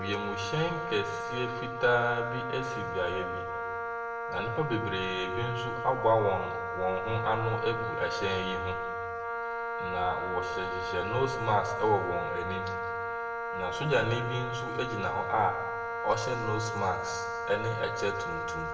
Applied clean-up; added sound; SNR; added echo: none; Wind instrument, woodwind instrument; 2 dB; reverberation time 1.2 s.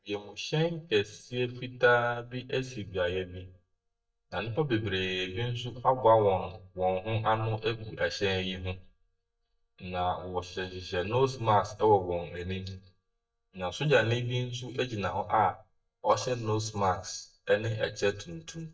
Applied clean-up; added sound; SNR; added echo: neural mask model DeepFilterNet 3.